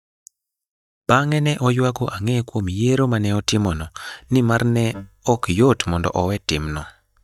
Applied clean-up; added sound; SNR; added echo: neural mask model DeepFilterNet 3.